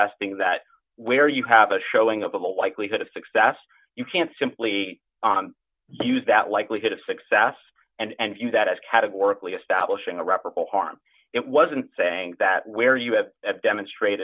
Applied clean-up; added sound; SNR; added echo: none; none; none; none.